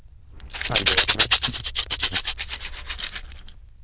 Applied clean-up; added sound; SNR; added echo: neural diffusion model UNIVERSE++.